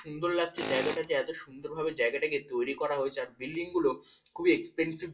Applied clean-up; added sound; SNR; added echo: none; Tools; 10 dB; reverberation time 0.2 s.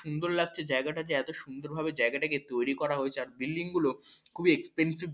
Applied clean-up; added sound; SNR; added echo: none; none; none; none.